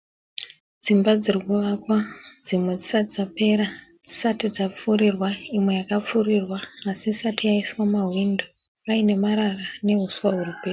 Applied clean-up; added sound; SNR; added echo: none; none; none; none.